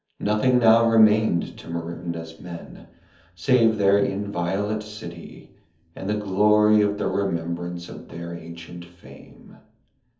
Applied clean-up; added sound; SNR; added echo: none; none; none; reverberation time 0.7 s.